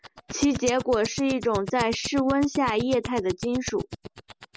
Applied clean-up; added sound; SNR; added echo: neural mask model Resemble Enhance denoiser.